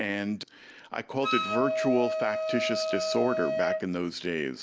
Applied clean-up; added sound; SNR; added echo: none; Wind instrument, woodwind instrument; 1 dB; none.